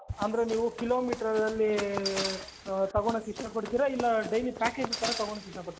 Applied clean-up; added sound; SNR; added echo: none; Run; 9 dB; none.